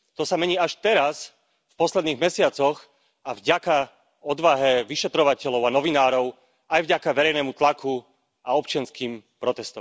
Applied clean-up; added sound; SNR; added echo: none; none; none; none.